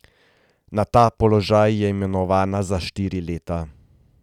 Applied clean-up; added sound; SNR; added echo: none; none; none; none.